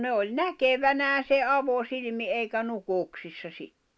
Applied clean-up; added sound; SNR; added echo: none; none; none; none.